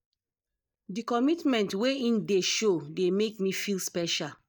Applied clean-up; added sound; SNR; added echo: neural mask model DeepFilterNet 3.